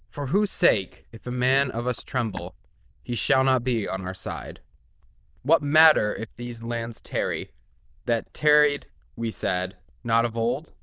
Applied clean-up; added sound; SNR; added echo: neural diffusion model UNIVERSE++.